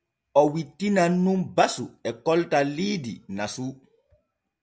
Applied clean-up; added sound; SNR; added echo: none; none; none; none.